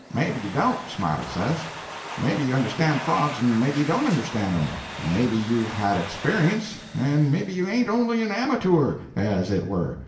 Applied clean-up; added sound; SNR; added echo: none; Domestic sounds, home sounds; 13 dB; reverberation time 0.8 s.